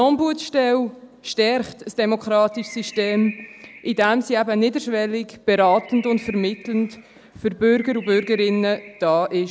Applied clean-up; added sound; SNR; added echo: none; Bird; 20 dB; none.